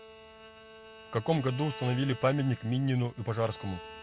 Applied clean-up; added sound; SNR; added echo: none; Bowed string instrument; 17 dB; none.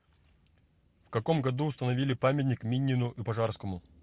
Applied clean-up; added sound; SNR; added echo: none; none; none; none.